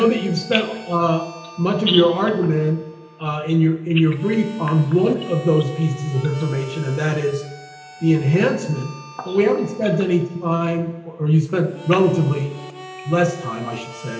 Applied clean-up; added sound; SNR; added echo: none; Harmonica; 20 dB; reverberation time 0.9 s.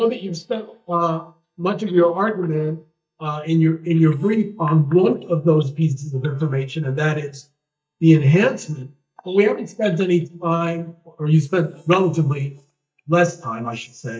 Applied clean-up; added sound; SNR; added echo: neural mask model DeepFilterNet 3.